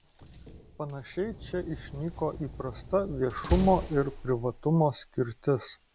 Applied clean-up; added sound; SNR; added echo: none; Slam; 9 dB; none.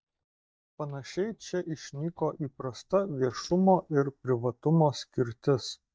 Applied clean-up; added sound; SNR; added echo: neural mask model DeepFilterNet 3.